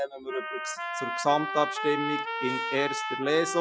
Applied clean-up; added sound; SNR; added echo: classical method Wiener filter.